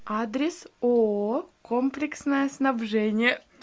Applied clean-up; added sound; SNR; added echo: none; none; none; none.